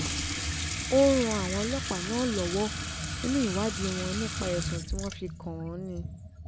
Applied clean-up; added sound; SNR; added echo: none; Sink (filling or washing) / Water tap, faucet; 3 dB; none.